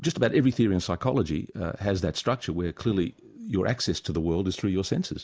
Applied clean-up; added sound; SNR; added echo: none; none; none; none.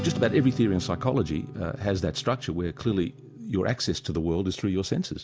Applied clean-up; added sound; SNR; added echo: none; Strum; 12 dB; none.